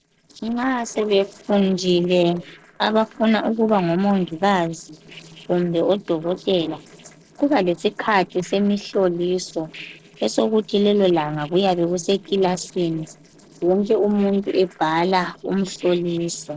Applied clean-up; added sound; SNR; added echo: neural separator model SepFormer DNS4.